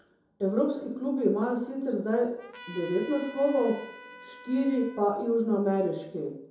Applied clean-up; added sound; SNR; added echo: none; Trumpet; 18 dB; reverberation time 2.6 s.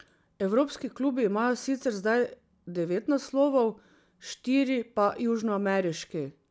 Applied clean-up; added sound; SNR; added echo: none; none; none; none.